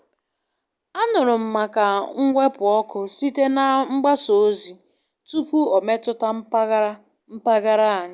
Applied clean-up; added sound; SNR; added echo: none; none; none; none.